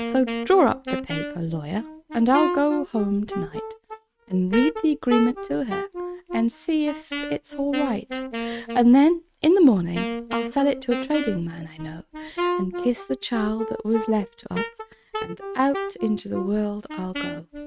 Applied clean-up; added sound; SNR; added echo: neural mask model RNNoise.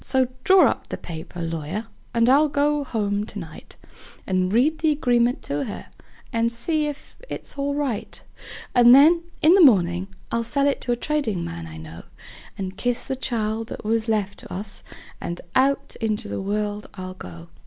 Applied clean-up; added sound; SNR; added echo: none; none; none; none.